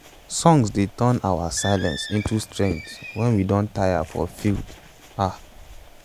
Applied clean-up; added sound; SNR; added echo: none; Bird; 16 dB; none.